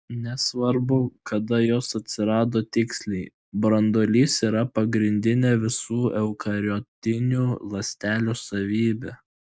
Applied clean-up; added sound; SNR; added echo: none; none; none; none.